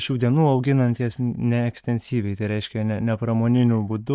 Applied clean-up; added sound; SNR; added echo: neural mask model DeepFilterNet 3.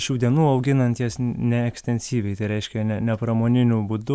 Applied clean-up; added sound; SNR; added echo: none; none; none; none.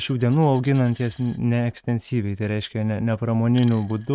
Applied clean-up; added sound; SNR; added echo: neural mask model RNNoise.